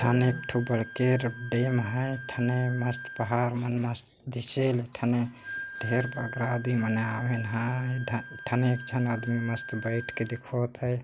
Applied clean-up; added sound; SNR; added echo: none; Wind instrument, woodwind instrument; 13 dB; none.